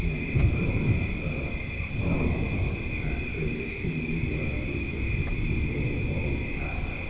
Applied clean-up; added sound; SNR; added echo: none; Thunder; -4 dB; reverberation time 2.0 s.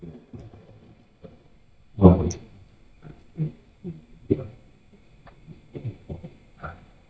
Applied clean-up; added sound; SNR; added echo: neural mask model DeepFilterNet 3.